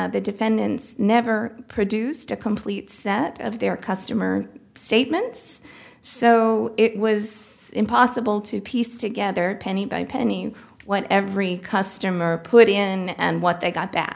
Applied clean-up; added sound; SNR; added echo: none; none; none; none.